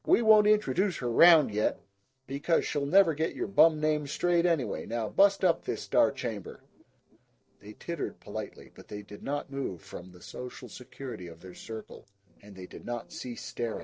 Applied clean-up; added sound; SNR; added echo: neural separator model SepFormer DNS4.